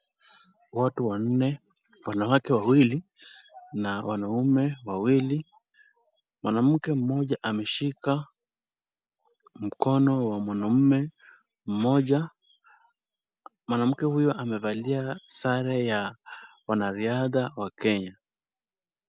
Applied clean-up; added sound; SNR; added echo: none; none; none; none.